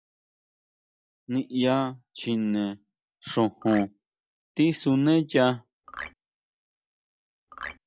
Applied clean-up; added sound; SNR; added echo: neural mask model DeepFilterNet 3.